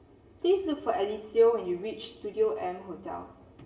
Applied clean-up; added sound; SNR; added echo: none; none; none; reverberation time 0.8 s.